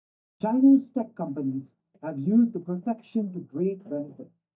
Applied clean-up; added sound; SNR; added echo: neural mask model DeepFilterNet 3.